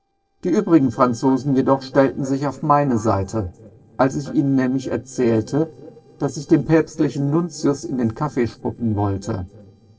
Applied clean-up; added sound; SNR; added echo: neural separator model SepFormer DNS4.